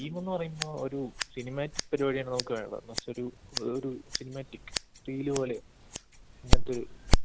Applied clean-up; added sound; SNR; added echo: none; Scissors; -5 dB; none.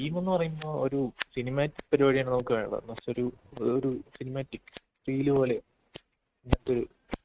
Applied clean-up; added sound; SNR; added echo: neural mask model RNNoise.